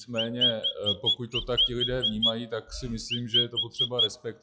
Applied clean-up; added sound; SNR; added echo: classical method log-MMSE.